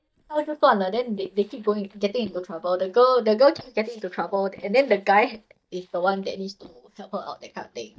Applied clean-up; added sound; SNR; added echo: neural mask model DeepFilterNet 3.